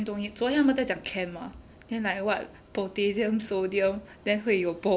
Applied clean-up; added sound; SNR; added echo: none; none; none; none.